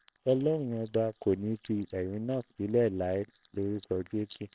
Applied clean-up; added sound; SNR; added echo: neural separator model SepFormer WHAMR!.